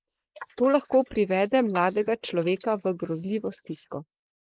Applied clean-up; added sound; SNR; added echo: neural mask model Resemble Enhance denoiser.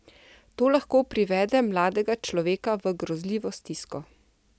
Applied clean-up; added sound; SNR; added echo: none; none; none; none.